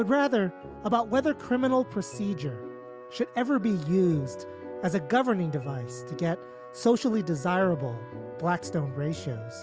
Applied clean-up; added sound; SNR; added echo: none; none; none; none.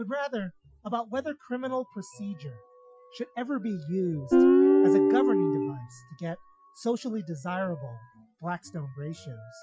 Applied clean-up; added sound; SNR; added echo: classical method Wiener filter.